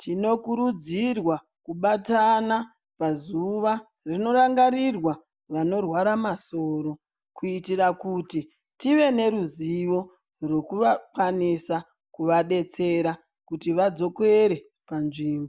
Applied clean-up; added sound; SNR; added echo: none; none; none; none.